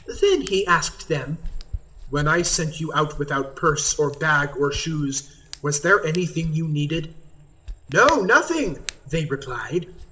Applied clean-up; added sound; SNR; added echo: none; Hands; 14 dB; reverberation time 0.6 s.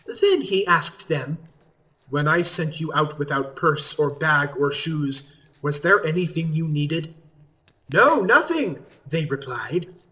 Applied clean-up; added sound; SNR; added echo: neural separator model SepFormer DNS4.